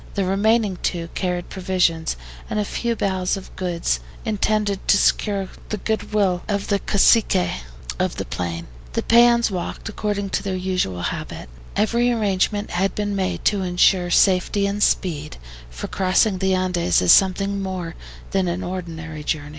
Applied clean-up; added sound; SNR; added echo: none; none; none; none.